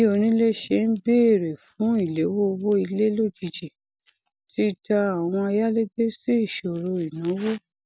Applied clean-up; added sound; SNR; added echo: none; none; none; none.